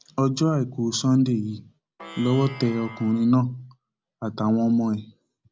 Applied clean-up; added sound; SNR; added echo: none; Plucked string instrument; 17 dB; none.